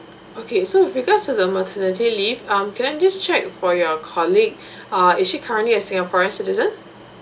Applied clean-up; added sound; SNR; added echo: none; none; none; none.